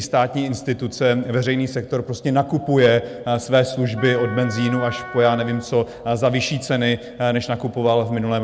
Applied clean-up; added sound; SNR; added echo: none; Wind instrument, woodwind instrument; 13 dB; none.